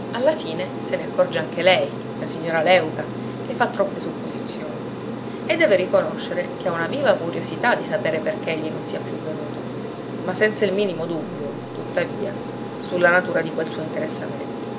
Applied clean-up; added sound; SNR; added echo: none; Aircraft; 6 dB; none.